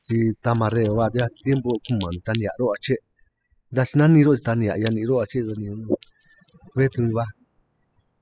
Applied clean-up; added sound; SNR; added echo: classical method spectral subtraction.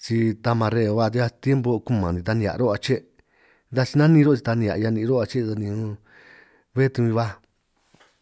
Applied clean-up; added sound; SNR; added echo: none; none; none; none.